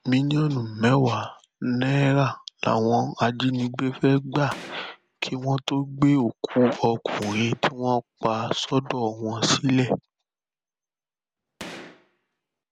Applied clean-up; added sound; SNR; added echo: none; Gunshot, gunfire; 19 dB; none.